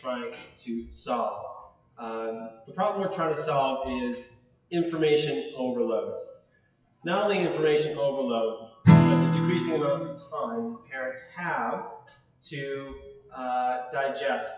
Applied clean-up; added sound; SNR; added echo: classical method WPE with log-MMSE.